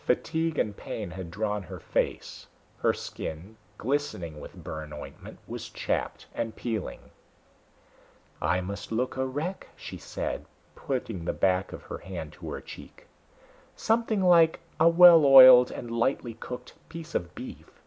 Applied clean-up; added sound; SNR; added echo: none; none; none; none.